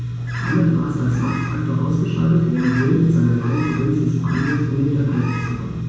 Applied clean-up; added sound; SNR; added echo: none; Bird; 15 dB; reverberation time 1.2 s.